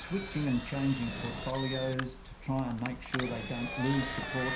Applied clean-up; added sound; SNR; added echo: none; Engine; -3 dB; reverberation time 0.5 s.